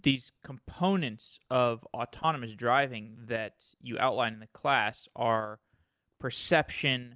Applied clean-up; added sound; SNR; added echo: none; none; none; none.